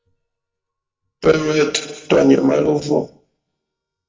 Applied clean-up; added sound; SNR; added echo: neural mask model DeepFilterNet 3.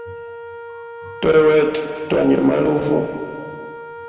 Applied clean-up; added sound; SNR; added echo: none; Wind instrument, woodwind instrument; 14 dB; reverberation time 2.3 s.